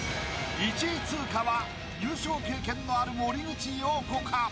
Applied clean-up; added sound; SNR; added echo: none; none; none; none.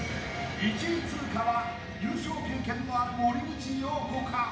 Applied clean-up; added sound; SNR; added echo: none; none; none; reverberation time 0.8 s.